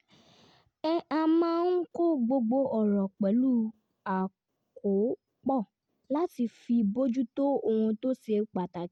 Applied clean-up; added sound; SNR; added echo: none; none; none; none.